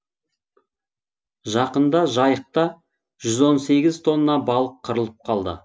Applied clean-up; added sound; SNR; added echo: none; none; none; none.